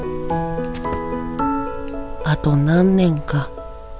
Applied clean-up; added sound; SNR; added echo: none; Tick; 11 dB; none.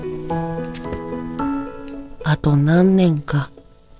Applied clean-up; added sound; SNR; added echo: neural separator model SepFormer DNS4.